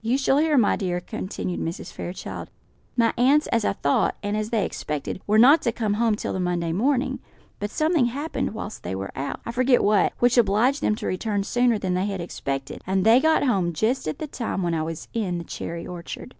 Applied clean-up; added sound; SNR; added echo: none; none; none; none.